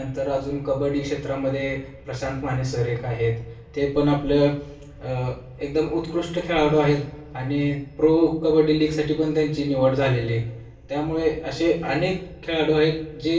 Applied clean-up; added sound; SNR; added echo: none; none; none; reverberation time 0.3 s.